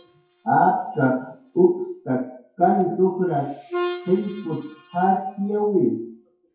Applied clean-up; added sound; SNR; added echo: classical method WPE with log-MMSE.